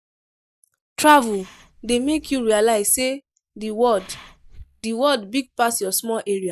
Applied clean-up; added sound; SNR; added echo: neural mask model DeepFilterNet 3.